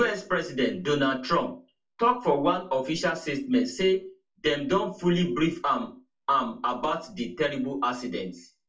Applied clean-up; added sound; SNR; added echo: none; none; none; reverberation time 0.2 s.